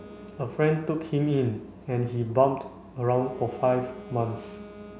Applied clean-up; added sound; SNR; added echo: none; Wind instrument, woodwind instrument; 20 dB; none.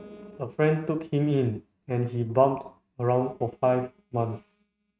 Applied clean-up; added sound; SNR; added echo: neural mask model RNNoise.